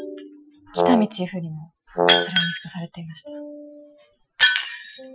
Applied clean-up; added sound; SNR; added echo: classical method Wiener filter.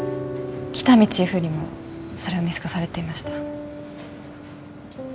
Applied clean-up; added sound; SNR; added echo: none; none; none; none.